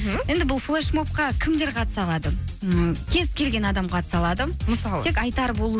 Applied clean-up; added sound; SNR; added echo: none; none; none; none.